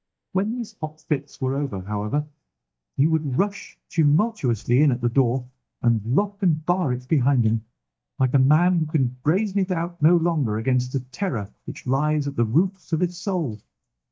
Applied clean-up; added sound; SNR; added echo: neural mask model DeepFilterNet 3.